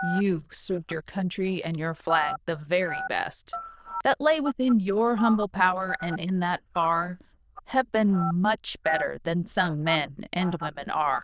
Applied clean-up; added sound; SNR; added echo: neural diffusion model UNIVERSE++.